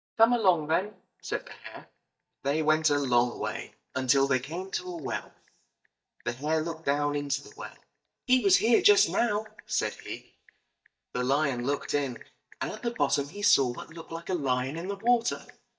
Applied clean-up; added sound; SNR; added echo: neural mask model DeepFilterNet 3.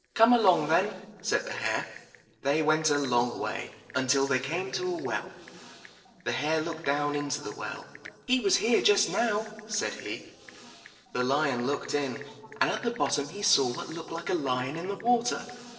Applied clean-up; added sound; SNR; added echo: neural separator model SepFormer DNS4.